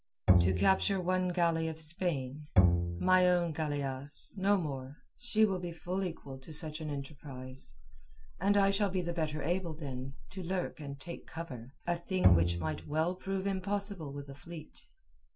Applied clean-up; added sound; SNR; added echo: none; Bowed string instrument; -2 dB; none.